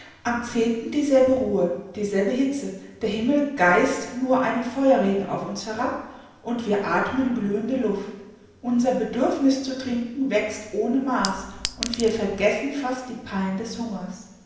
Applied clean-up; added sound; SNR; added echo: none; Chink, clink; 9 dB; reverberation time 0.9 s.